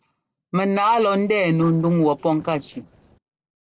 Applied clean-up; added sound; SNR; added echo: neural separator model SepFormer DNS4.